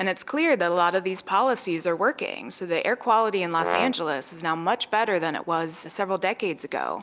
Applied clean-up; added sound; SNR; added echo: none; Brass instrument; 3 dB; none.